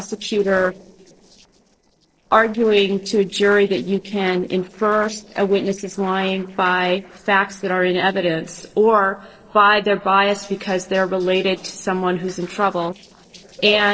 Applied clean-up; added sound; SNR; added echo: neural separator model SepFormer DNS4.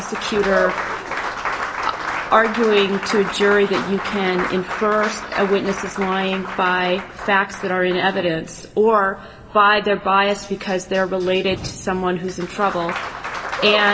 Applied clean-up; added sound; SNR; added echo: none; Applause; 8 dB; reverberation time 1.6 s.